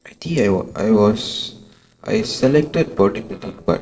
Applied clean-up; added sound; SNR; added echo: neural separator model SepFormer DNS4.